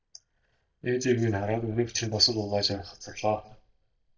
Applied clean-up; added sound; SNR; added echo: neural mask model DeepFilterNet 3.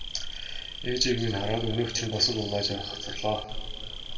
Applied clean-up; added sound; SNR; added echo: none; Insect; 5 dB; reverberation time 1.8 s.